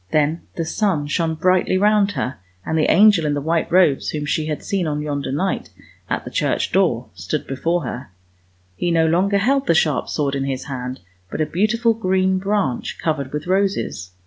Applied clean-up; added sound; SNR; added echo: none; none; none; none.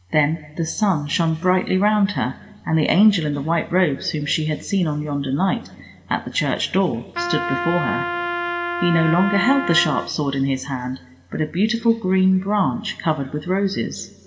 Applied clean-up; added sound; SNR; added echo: none; Trumpet; 5 dB; reverberation time 1.4 s.